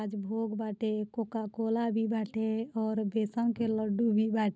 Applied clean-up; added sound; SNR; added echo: none; none; none; none.